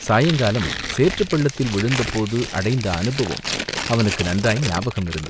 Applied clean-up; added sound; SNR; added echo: none; Tearing; 8 dB; none.